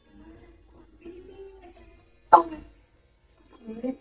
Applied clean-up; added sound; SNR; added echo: neural mask model DeepFilterNet 3.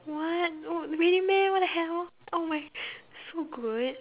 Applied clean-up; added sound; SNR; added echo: none; none; none; none.